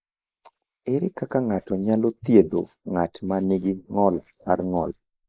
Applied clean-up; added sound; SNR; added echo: neural mask model Resemble Enhance denoiser.